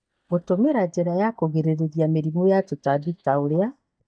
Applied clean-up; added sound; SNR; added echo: neural mask model DeepFilterNet 3.